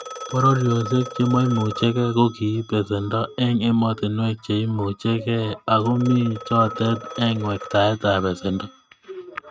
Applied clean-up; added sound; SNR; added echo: neural mask model RNNoise.